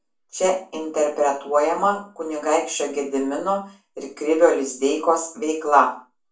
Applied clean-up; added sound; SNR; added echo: none; none; none; reverberation time 0.3 s.